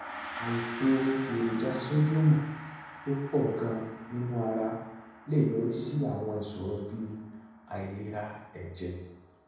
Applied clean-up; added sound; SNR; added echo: none; Gong; 14 dB; reverberation time 0.8 s.